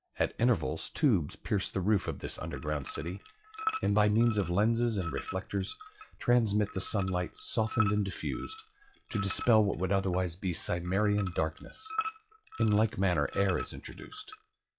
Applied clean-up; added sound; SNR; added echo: classical method log-MMSE.